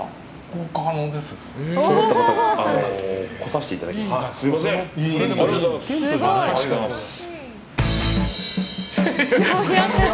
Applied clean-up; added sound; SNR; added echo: none; none; none; none.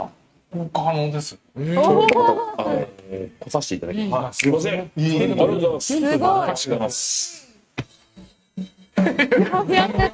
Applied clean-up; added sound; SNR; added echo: neural mask model RNNoise.